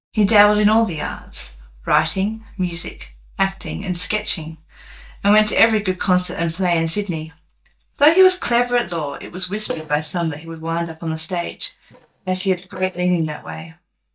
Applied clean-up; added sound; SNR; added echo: neural mask model DeepFilterNet 3.